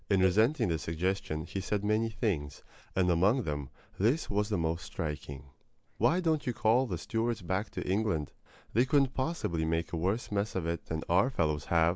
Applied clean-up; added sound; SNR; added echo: neural mask model Resemble Enhance denoiser.